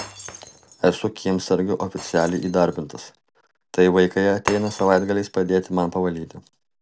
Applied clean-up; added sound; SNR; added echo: none; Shatter; 17 dB; none.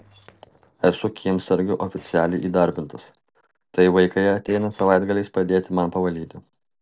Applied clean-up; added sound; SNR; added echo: neural separator model SepFormer DNS4.